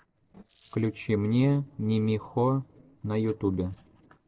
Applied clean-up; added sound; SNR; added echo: neural separator model SepFormer DNS4.